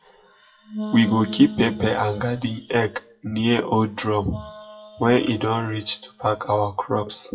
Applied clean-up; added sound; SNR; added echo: classical method WPE with log-MMSE.